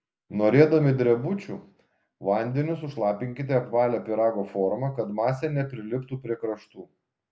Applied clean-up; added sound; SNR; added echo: none; none; none; none.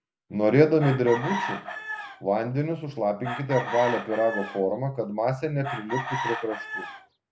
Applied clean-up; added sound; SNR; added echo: none; Chicken, rooster; 9 dB; none.